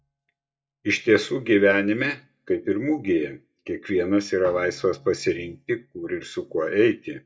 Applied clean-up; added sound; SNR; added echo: neural mask model DeepFilterNet 3.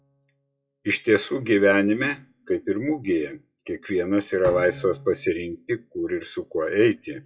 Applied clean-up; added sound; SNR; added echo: classical method WPE with log-MMSE.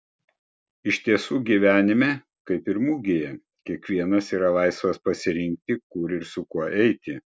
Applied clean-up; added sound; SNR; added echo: none; none; none; none.